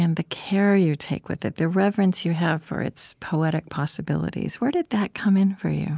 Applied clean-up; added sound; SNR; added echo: none; none; none; none.